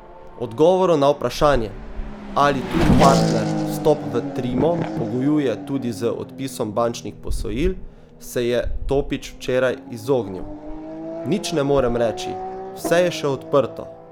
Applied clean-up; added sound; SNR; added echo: none; Race car, auto racing / Accelerating, revving, vroom; 4 dB; none.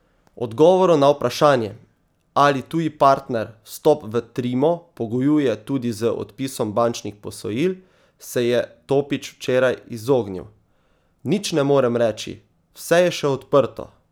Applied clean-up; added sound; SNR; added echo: none; none; none; none.